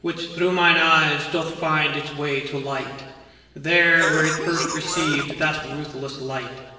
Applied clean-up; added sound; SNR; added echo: none; Cough; 5 dB; reverberation time 1.2 s.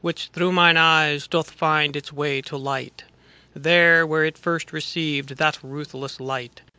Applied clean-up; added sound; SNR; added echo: none; none; none; none.